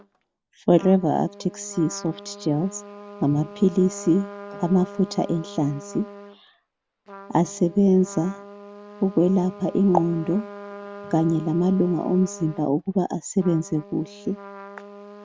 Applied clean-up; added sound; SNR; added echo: none; Trumpet; 17 dB; none.